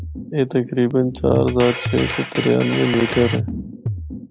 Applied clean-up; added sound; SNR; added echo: none; Drum kit; 7 dB; none.